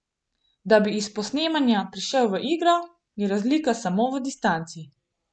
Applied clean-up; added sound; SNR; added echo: none; none; none; none.